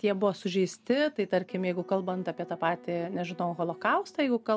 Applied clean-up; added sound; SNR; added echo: none; Piano; 20 dB; none.